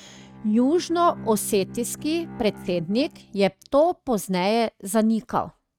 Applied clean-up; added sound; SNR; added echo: neural mask model RNNoise.